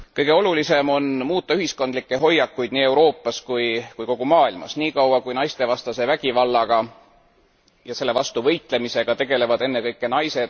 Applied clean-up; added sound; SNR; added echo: none; none; none; none.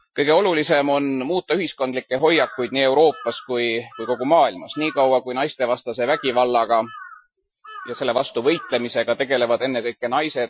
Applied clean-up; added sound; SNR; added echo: classical method Wiener filter.